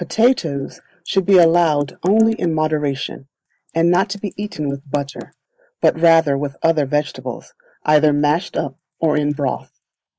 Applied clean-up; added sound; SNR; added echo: neural mask model Resemble Enhance denoiser.